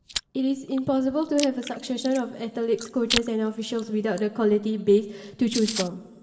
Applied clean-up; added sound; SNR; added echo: none; Chewing, mastication; 11 dB; reverberation time 2.5 s.